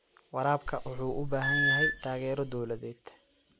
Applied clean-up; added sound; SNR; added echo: none; Squeak / Screech; -2 dB; none.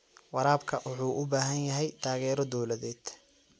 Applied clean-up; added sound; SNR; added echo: none; none; none; none.